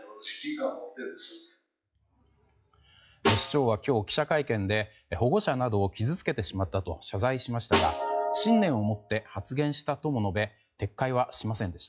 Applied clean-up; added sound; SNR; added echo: classical method log-MMSE.